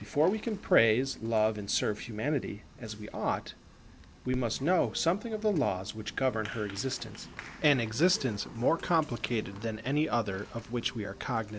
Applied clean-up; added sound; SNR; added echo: none; Applause; 17 dB; none.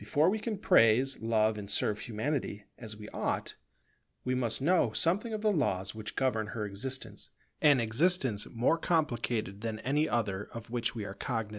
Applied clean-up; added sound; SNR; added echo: none; none; none; none.